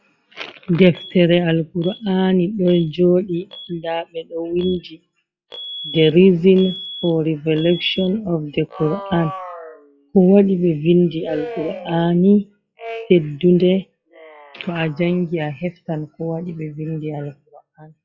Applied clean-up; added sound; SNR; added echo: classical method log-MMSE.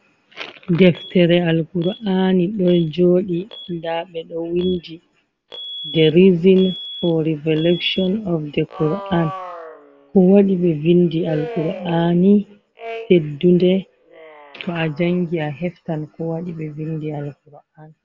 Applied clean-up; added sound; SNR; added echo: none; Alarm; 18 dB; none.